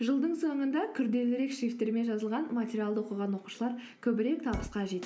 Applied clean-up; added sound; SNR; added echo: none; none; none; none.